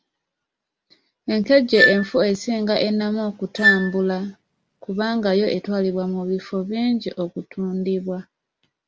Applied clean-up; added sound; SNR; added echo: none; Wind instrument, woodwind instrument; 1 dB; none.